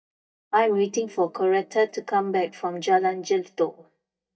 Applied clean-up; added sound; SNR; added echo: neural mask model DeepFilterNet 3.